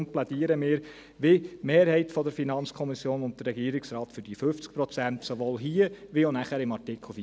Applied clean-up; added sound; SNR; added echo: none; none; none; none.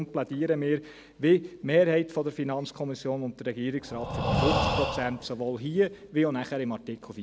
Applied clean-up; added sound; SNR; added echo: none; Breathing; 2 dB; none.